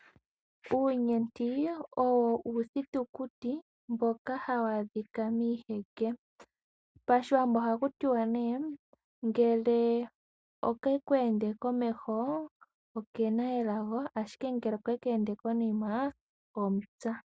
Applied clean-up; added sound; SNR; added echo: none; none; none; none.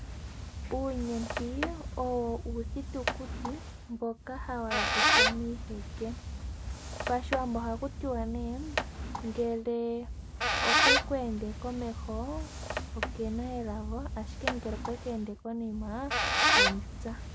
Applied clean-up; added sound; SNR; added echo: none; Squeak; -3 dB; none.